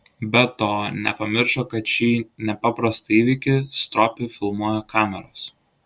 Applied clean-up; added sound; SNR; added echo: none; none; none; none.